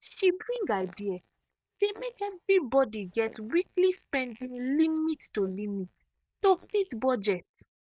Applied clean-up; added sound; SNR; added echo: neural mask model DeepFilterNet 3.